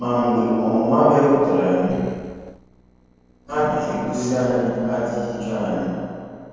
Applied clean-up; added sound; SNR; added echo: neural separator model SepFormer DNS4.